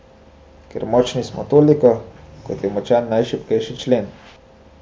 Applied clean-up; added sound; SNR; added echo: none; none; none; none.